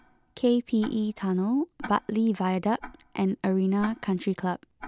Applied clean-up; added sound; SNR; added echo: none; Tick-tock; 20 dB; none.